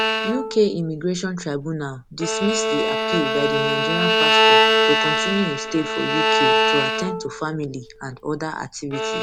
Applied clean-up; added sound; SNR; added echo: none; Bowed string instrument; -4 dB; none.